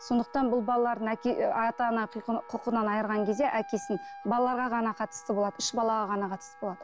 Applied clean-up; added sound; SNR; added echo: none; Wind instrument, woodwind instrument; 19 dB; none.